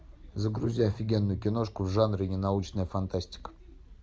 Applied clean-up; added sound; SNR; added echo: none; Engine starting / Car; 18 dB; none.